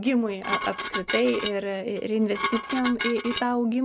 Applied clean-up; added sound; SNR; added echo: none; Dishes, pots, and pans; 7 dB; none.